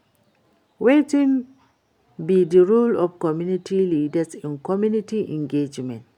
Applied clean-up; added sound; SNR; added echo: none; none; none; none.